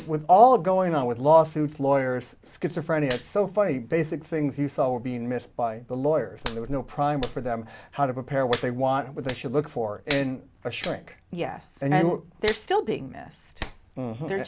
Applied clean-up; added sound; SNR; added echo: none; Hands; 18 dB; none.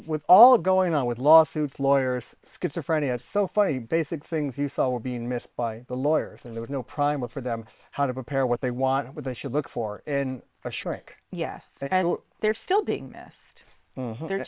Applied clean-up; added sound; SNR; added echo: neural separator model SepFormer WHAM!.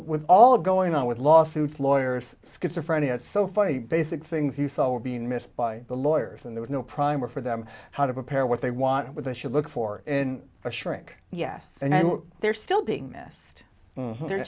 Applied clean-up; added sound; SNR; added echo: none; none; none; none.